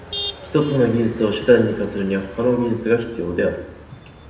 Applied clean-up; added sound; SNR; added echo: none; Motor vehicle (road); 14 dB; reverberation time 0.8 s.